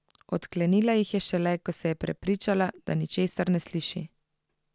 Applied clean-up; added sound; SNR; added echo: none; none; none; none.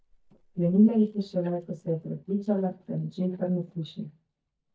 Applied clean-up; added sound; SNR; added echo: neural mask model DeepFilterNet 3.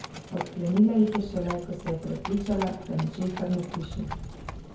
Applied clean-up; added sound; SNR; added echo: none; Livestock, farm animals, working animals; 10 dB; reverberation time 0.6 s.